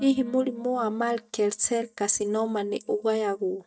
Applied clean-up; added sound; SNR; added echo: neural mask model DeepFilterNet 3.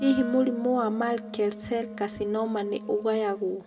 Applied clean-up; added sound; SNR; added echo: none; Wind instrument, woodwind instrument; 13 dB; reverberation time 0.8 s.